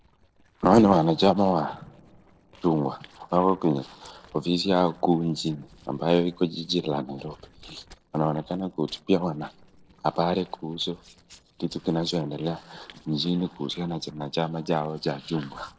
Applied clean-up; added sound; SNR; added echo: neural separator model SepFormer DNS4.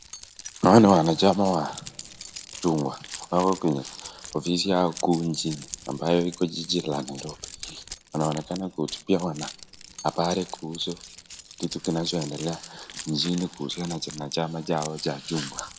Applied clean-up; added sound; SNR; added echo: none; Keys jangling; 16 dB; reverberation time 0.7 s.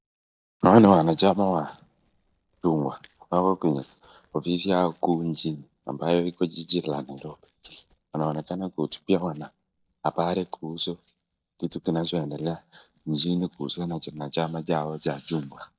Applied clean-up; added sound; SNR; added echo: neural mask model DeepFilterNet 3.